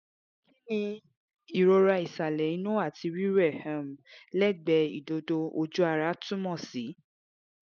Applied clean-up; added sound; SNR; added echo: none; none; none; none.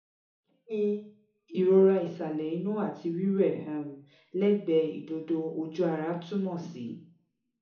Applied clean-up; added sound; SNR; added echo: none; none; none; reverberation time 0.7 s.